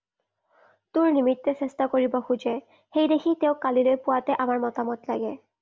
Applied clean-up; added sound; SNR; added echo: none; none; none; none.